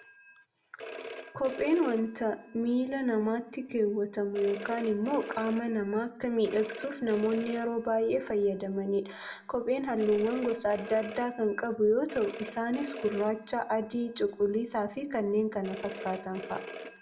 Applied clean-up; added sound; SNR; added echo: none; Telephone; 15 dB; reverberation time 0.5 s.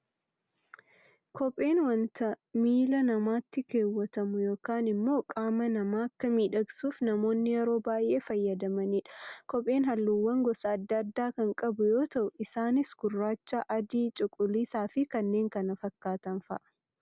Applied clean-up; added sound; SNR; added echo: none; none; none; none.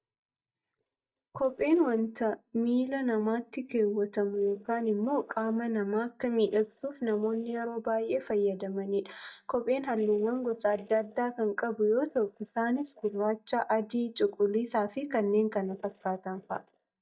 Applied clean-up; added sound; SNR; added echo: neural mask model DeepFilterNet 3.